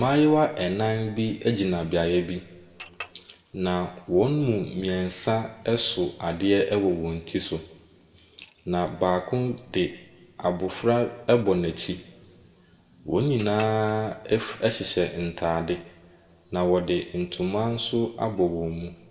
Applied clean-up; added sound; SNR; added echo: none; Chink, clink; 18 dB; reverberation time 1.5 s.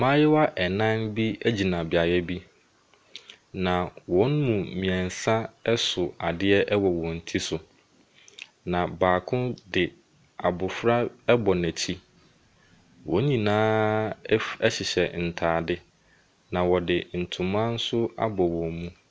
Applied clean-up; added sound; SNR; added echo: none; none; none; none.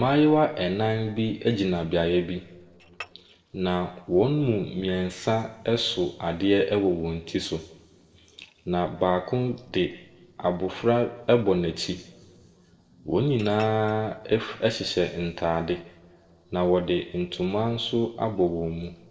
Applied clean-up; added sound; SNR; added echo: neural separator model SepFormer DNS4.